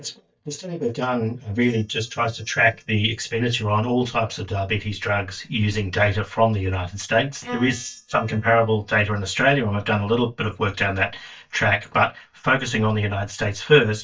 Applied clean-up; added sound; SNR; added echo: neural mask model DeepFilterNet 3.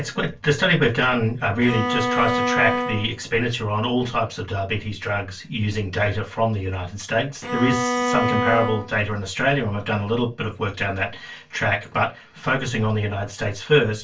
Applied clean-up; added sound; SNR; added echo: none; Bowed string instrument; 1 dB; reverberation time 0.2 s.